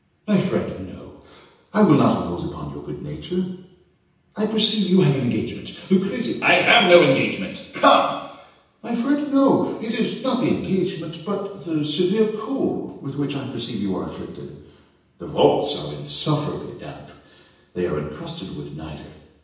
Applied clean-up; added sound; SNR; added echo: none; none; none; reverberation time 0.9 s.